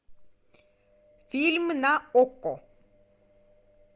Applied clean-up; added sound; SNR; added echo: none; none; none; none.